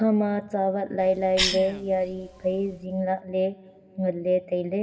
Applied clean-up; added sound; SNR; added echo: none; Cough; 9 dB; reverberation time 1.0 s.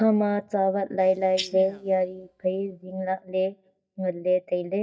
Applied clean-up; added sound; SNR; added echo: neural mask model DeepFilterNet 3.